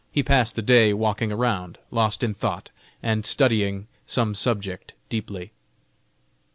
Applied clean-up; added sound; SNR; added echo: none; none; none; none.